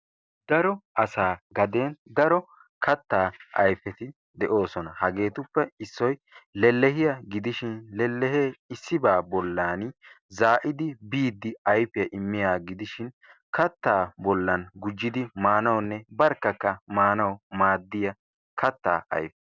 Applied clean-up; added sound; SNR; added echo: none; none; none; none.